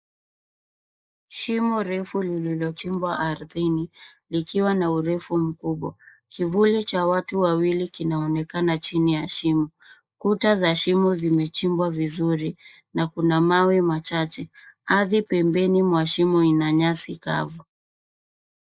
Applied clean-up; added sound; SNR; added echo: neural mask model Resemble Enhance denoiser.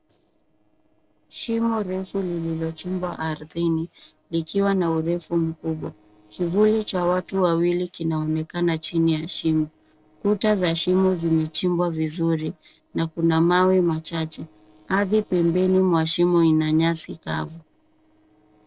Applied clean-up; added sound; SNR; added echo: neural separator model SepFormer DNS4.